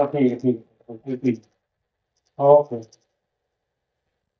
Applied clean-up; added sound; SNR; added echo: neural mask model DeepFilterNet 3.